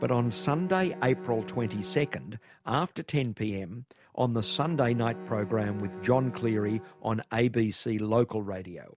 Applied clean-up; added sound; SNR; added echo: none; Bowed string instrument; 15 dB; none.